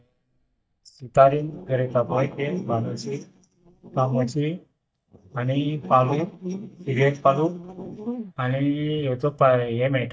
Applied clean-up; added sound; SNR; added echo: neural mask model DeepFilterNet 3.